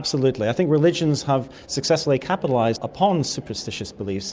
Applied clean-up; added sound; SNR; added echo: none; none; none; none.